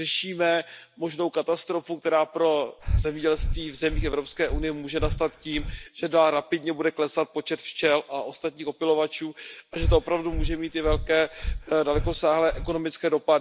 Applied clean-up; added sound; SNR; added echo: none; Breathing; 3 dB; none.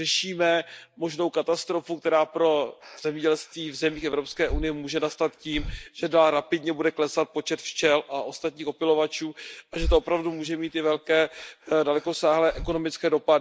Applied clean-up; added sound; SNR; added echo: neural mask model Resemble Enhance denoiser.